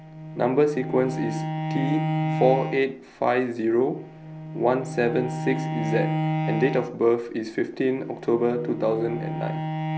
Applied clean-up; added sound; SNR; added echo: none; Bowed string instrument; 5 dB; none.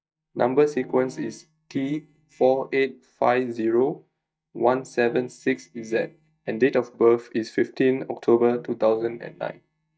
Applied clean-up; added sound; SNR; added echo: neural mask model DeepFilterNet 3.